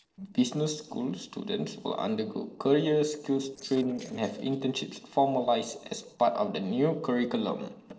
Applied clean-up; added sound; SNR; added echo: neural separator model SepFormer DNS4.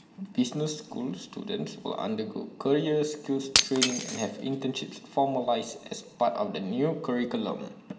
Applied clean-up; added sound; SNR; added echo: none; Shatter; 7 dB; reverberation time 1.0 s.